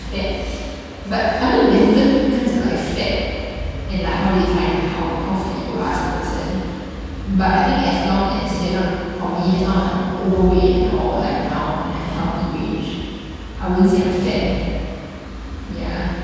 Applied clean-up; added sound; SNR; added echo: none; none; none; reverberation time 2.1 s.